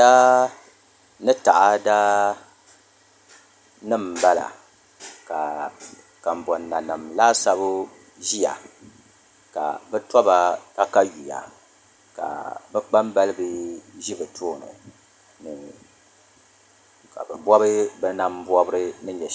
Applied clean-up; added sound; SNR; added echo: none; none; none; none.